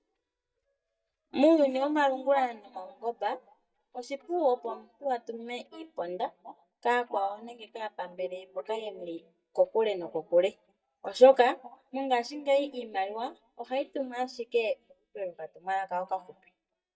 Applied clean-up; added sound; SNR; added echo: neural mask model DeepFilterNet 3.